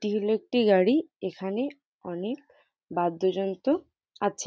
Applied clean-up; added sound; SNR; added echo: none; none; none; none.